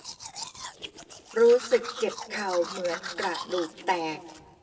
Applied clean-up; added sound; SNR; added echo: none; Domestic sounds, home sounds; 12 dB; reverberation time 1.9 s.